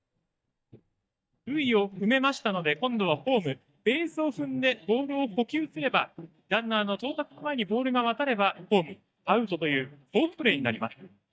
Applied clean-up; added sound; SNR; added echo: neural mask model DeepFilterNet 3.